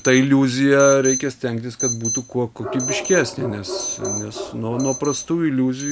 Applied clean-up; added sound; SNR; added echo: none; Alarm + Bark; 9 dB; none.